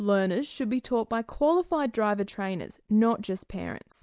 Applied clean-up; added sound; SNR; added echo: none; none; none; none.